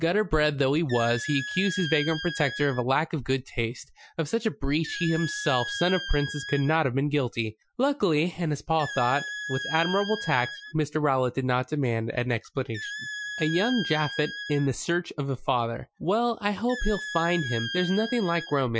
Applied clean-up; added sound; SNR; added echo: classical method Wiener filter.